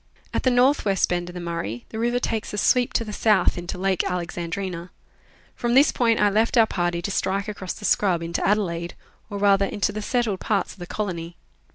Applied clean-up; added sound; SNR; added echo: none; none; none; none.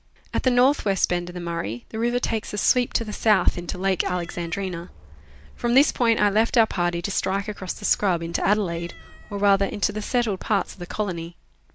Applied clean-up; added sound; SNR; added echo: none; Cat; 20 dB; none.